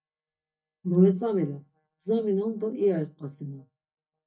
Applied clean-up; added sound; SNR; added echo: neural mask model DeepFilterNet 3.